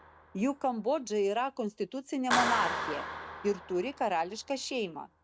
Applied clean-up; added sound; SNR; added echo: none; Clapping; 5 dB; none.